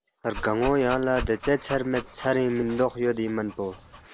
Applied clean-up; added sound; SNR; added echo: none; Dog; 13 dB; none.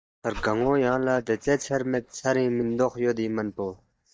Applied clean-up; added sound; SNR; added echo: neural mask model DeepFilterNet 3.